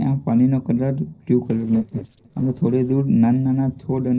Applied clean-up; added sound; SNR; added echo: neural separator model SepFormer DNS4.